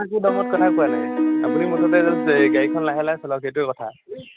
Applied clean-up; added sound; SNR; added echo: none; Piano; -1 dB; none.